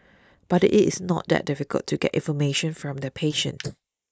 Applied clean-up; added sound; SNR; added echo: neural mask model Resemble Enhance denoiser.